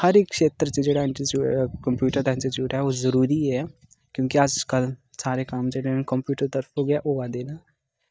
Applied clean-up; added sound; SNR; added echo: neural mask model DeepFilterNet 3.